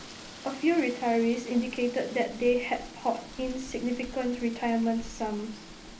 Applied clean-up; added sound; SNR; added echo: none; Rain; 16 dB; reverberation time 0.3 s.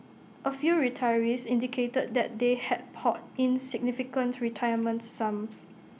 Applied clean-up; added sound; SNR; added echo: none; none; none; none.